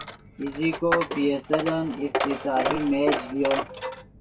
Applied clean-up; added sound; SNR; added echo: none; Coin (dropping); 4 dB; reverberation time 0.1 s.